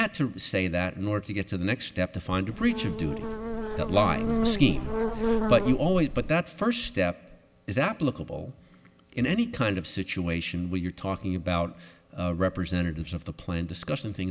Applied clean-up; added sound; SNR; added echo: none; Buzz; 1 dB; none.